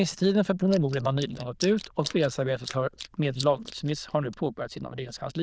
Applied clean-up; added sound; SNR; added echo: neural diffusion model UNIVERSE++.